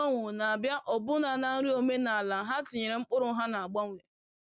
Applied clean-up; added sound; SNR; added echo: none; none; none; none.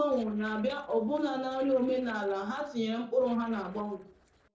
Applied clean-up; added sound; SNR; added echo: neural separator model SepFormer DNS4.